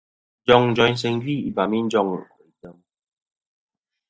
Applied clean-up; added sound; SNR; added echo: neural mask model DeepFilterNet 3.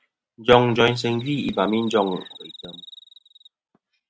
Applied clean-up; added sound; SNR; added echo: neural mask model RNNoise.